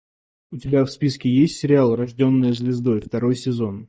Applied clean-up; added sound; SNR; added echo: neural mask model DeepFilterNet 3.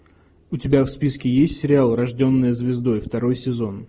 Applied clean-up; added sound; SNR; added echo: none; none; none; none.